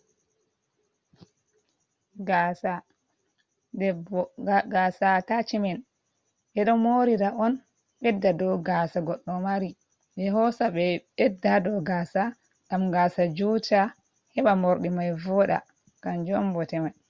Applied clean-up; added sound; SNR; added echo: none; none; none; none.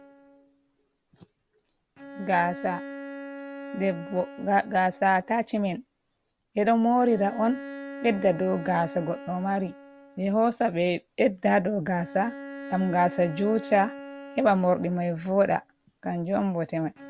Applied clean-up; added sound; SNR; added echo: none; Bowed string instrument; 16 dB; none.